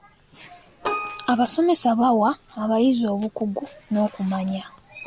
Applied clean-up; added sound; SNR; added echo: none; Keyboard (musical); 15 dB; none.